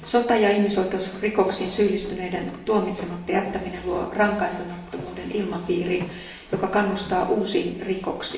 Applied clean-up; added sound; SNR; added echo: none; Walk, footsteps; 20 dB; reverberation time 0.8 s.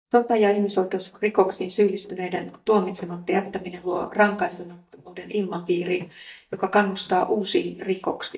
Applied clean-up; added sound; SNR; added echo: neural mask model DeepFilterNet 3.